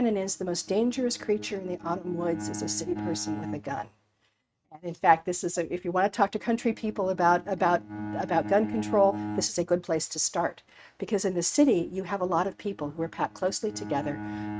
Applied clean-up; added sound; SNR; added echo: neural mask model RNNoise.